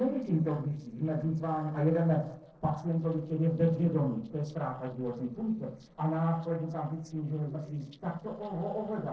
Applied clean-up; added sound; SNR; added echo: neural separator model SepFormer DNS4.